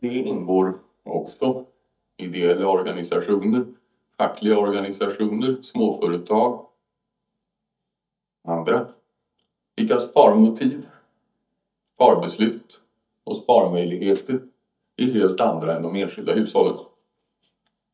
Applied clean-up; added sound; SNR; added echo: neural mask model DeepFilterNet 3.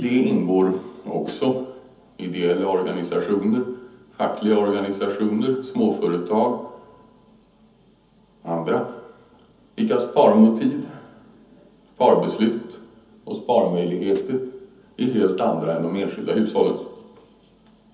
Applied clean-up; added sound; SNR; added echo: none; Snare drum; 18 dB; reverberation time 0.7 s.